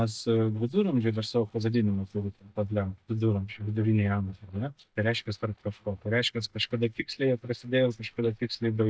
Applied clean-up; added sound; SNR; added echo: neural mask model DeepFilterNet 3.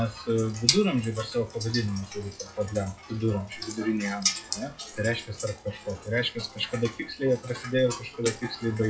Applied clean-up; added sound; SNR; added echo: classical method WPE with log-MMSE.